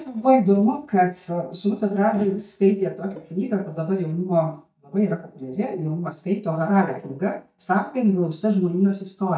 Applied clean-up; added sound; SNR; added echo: neural mask model DeepFilterNet 3.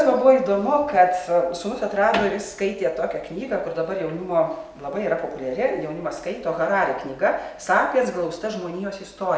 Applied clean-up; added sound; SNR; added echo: none; none; none; none.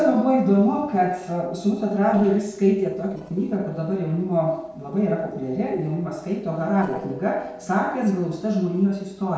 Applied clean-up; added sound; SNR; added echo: neural separator model SepFormer DNS4.